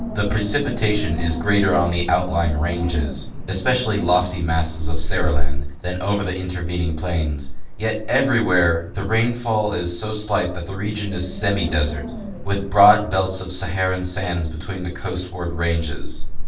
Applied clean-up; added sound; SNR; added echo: none; Wind; 2 dB; reverberation time 0.4 s.